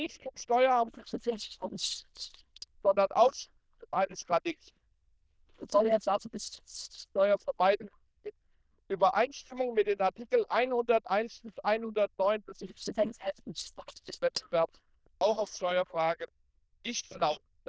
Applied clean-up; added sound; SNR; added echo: neural diffusion model UNIVERSE++.